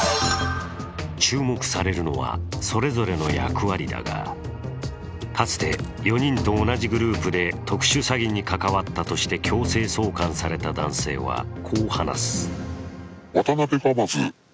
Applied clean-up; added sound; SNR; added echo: none; Coin (dropping); 15 dB; none.